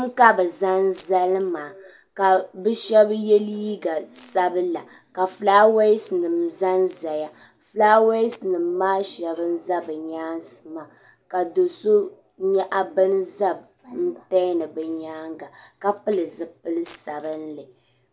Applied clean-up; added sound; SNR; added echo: none; none; none; none.